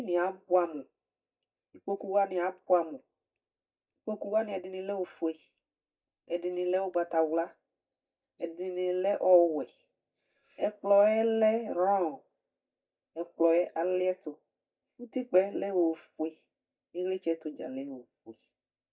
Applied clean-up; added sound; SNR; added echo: neural mask model DeepFilterNet 3.